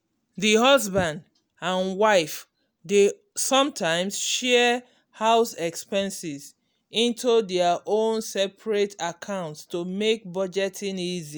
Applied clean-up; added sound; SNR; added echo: none; none; none; none.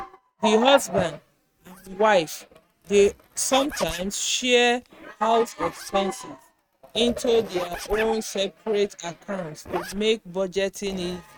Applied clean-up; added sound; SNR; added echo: neural mask model RNNoise.